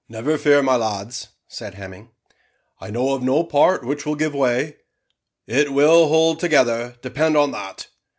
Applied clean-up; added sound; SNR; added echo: none; none; none; none.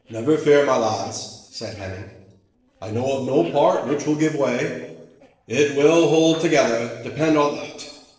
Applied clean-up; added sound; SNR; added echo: neural separator model SepFormer DNS4.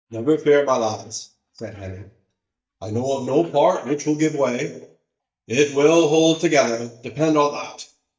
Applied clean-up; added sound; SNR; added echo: neural mask model DeepFilterNet 3.